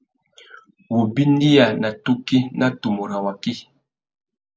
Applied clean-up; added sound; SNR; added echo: none; none; none; none.